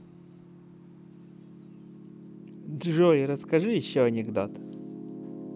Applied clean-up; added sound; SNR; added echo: none; Piano; 14 dB; none.